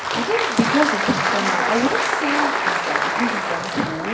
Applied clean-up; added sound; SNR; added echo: none; Applause; -3 dB; reverberation time 0.6 s.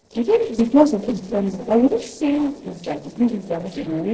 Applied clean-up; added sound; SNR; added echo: neural separator model SepFormer DNS4.